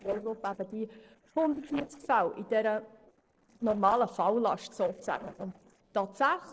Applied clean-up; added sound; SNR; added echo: neural separator model SepFormer DNS4.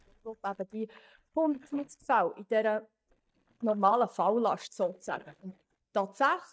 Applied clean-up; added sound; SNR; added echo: neural mask model DeepFilterNet 3.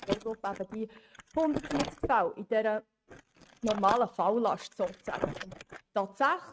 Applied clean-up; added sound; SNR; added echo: neural mask model RNNoise.